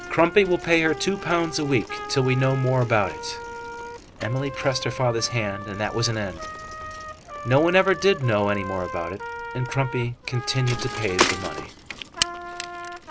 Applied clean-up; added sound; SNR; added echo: none; Trumpet + Bicycle; 8 dB; none.